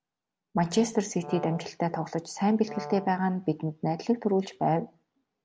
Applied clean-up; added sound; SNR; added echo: none; Brass instrument; 15 dB; none.